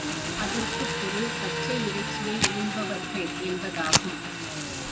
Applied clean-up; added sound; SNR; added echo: none; Engine + Fire; -4 dB; none.